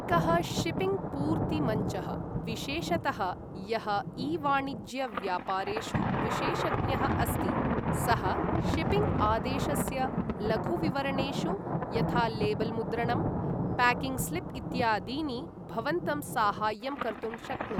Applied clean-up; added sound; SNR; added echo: none; Thunder; 0 dB; none.